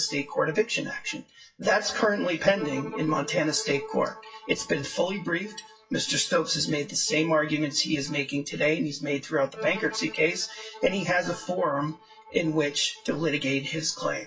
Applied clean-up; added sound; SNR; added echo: classical method WPE with log-MMSE.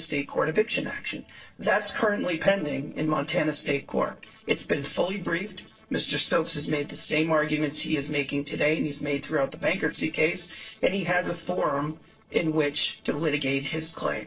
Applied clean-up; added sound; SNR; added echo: neural separator model SepFormer DNS4.